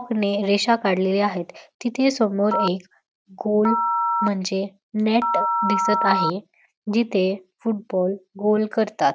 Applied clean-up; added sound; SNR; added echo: none; Telephone; 2 dB; none.